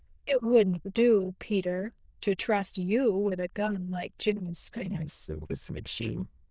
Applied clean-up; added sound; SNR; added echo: neural diffusion model UNIVERSE++.